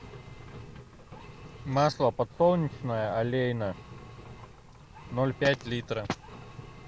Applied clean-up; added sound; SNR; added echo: none; Engine; 16 dB; none.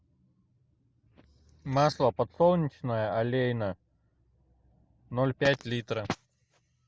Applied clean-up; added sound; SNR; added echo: none; none; none; none.